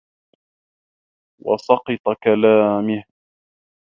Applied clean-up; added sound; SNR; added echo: none; none; none; none.